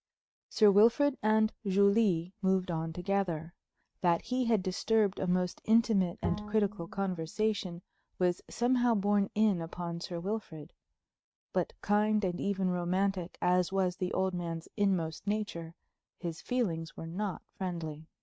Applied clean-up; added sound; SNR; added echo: neural mask model RNNoise.